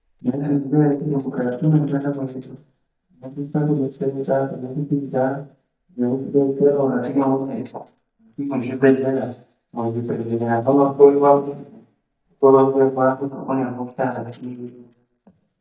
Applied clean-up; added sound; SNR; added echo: neural mask model DeepFilterNet 3.